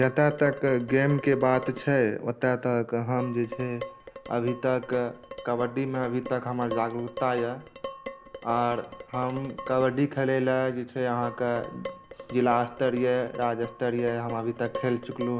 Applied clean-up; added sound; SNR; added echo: none; Dishes, pots, and pans; 14 dB; none.